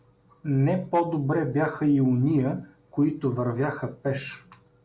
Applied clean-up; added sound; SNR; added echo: none; none; none; none.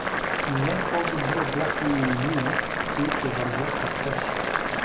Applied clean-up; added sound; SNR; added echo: none; Boiling; -2 dB; none.